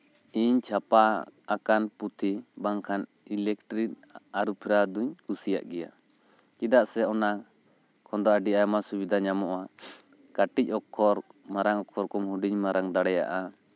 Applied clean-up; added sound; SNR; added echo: none; none; none; none.